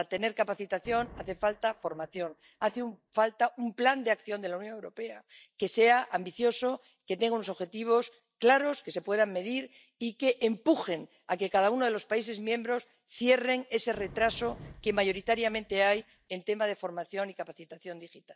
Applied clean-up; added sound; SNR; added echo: neural mask model DeepFilterNet 3.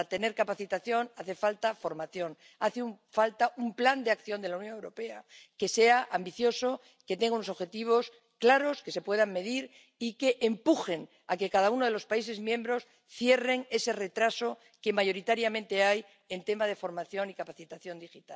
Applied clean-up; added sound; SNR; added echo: none; none; none; none.